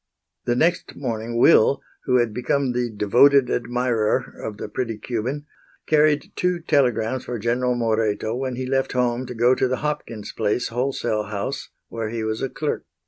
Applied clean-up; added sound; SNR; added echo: none; none; none; none.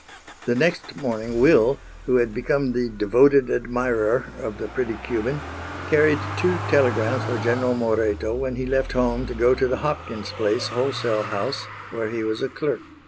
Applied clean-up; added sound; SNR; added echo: none; Motor vehicle (road); 11 dB; none.